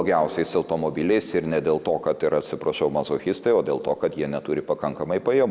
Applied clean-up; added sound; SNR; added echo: none; none; none; none.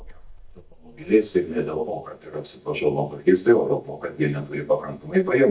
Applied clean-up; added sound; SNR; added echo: neural mask model DeepFilterNet 3.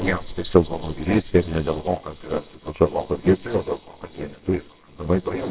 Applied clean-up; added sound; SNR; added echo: neural separator model SepFormer WHAMR!.